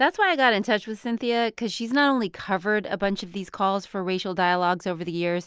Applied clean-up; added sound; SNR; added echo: none; none; none; none.